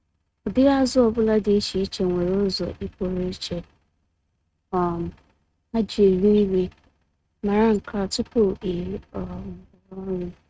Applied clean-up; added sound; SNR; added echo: neural mask model RNNoise.